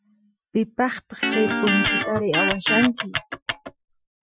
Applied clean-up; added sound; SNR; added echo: classical method Wiener filter.